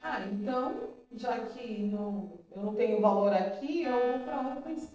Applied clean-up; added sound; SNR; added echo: neural separator model SepFormer DNS4.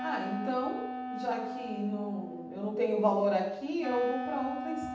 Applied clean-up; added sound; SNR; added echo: none; Wind instrument, woodwind instrument; 6 dB; reverberation time 0.8 s.